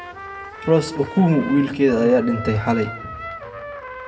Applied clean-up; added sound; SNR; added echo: none; Trumpet; 13 dB; reverberation time 1.0 s.